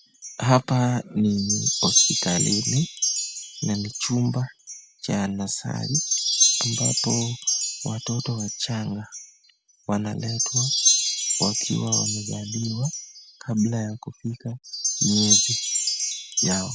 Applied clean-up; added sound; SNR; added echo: none; Wind chime; 0 dB; none.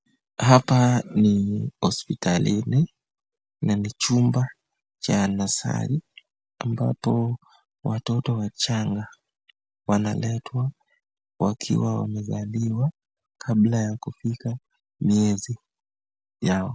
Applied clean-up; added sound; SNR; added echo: none; none; none; none.